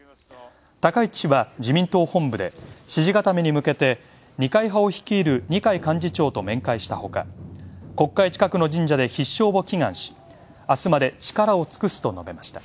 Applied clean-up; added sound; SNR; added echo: none; none; none; none.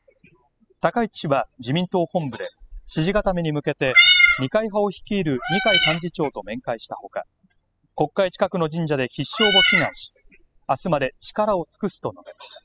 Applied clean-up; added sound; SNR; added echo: classical method spectral subtraction.